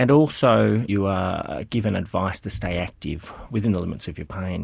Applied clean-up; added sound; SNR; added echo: none; none; none; none.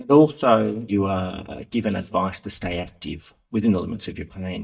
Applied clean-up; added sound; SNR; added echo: neural mask model DeepFilterNet 3.